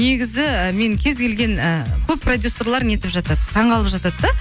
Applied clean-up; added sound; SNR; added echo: none; none; none; none.